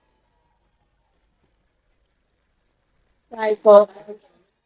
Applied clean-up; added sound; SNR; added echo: neural mask model DeepFilterNet 3.